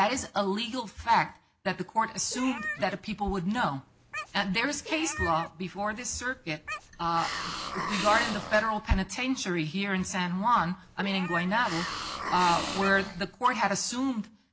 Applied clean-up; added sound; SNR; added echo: none; Hiss + Meow; 8 dB; none.